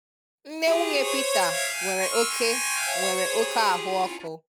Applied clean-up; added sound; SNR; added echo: none; Harmonica; 0 dB; none.